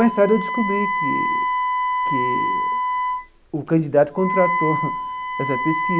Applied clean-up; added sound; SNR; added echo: none; Wind instrument, woodwind instrument; 0 dB; none.